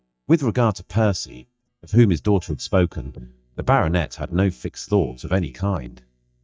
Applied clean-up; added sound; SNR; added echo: neural mask model DeepFilterNet 3.